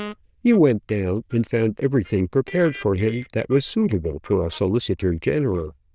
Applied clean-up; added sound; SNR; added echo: neural diffusion model UNIVERSE++.